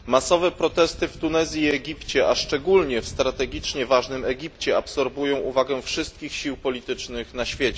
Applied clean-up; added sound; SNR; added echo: none; Wind / Bird; 18 dB; none.